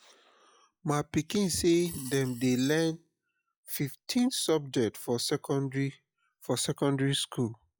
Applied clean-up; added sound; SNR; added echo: classical method log-MMSE.